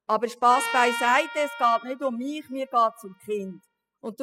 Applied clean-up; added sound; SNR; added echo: classical method spectral subtraction.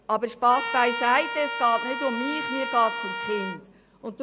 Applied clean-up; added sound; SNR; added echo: none; Trumpet; 6 dB; none.